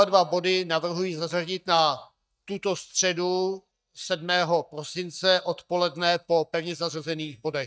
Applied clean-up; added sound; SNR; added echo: neural mask model DeepFilterNet 3.